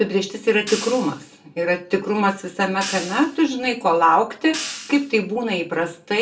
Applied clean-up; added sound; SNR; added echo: none; Hi-hat; 15 dB; reverberation time 0.3 s.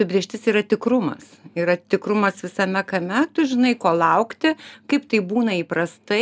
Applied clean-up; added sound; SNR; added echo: none; none; none; none.